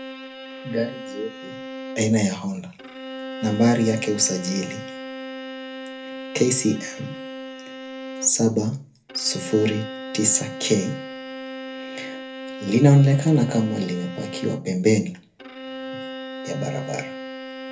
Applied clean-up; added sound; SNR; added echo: none; Bowed string instrument; 11 dB; reverberation time 0.3 s.